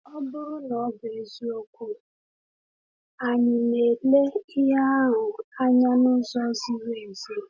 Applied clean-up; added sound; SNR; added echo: none; none; none; none.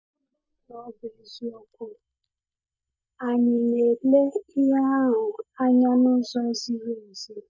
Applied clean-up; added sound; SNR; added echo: neural mask model DeepFilterNet 3.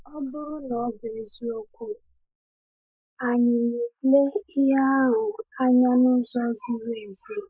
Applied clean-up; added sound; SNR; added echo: neural mask model Resemble Enhance denoiser.